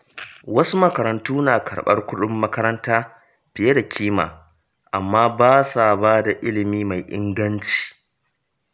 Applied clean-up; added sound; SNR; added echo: none; none; none; none.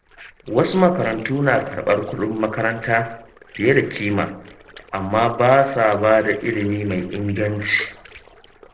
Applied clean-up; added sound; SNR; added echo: neural separator model SepFormer DNS4.